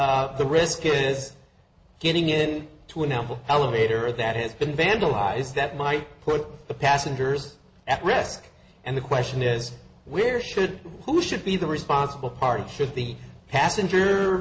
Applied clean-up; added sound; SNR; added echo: none; none; none; none.